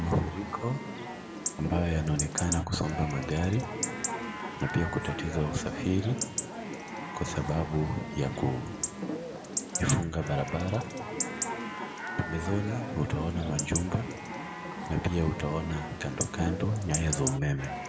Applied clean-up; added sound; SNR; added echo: none; Chatter / Chirp, tweet / Livestock, farm animals, working animals; 4 dB; reverberation time 1.2 s.